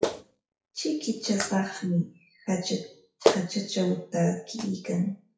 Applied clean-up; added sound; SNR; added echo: classical method WPE with log-MMSE.